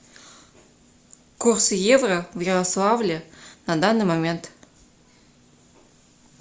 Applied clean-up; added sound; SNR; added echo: none; none; none; none.